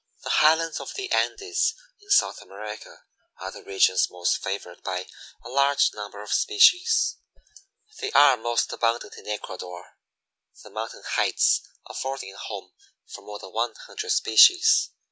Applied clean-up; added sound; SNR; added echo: none; none; none; none.